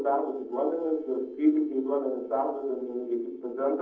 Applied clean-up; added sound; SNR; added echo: neural separator model SepFormer DNS4.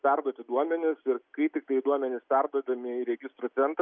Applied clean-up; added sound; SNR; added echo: none; none; none; none.